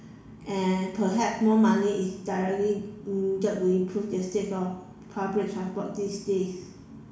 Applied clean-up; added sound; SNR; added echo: none; none; none; reverberation time 0.7 s.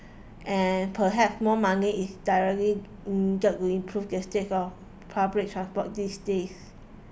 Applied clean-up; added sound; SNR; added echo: none; none; none; none.